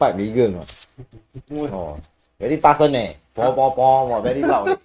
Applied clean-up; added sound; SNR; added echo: neural mask model RNNoise.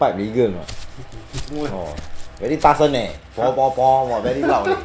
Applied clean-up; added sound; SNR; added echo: none; Walk, footsteps; 11 dB; none.